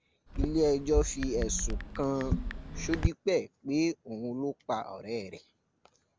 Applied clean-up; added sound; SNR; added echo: none; Chatter / Chirp, tweet / Car passing by / Typing; 2 dB; none.